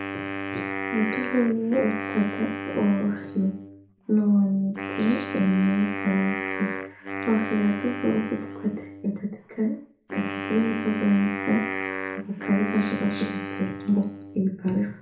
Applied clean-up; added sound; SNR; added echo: none; Wind instrument, woodwind instrument; 7 dB; reverberation time 0.5 s.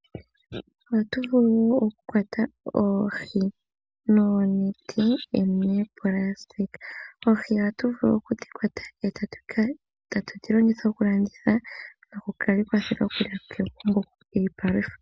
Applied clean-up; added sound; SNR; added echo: none; none; none; none.